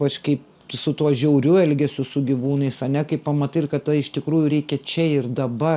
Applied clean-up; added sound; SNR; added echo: none; none; none; none.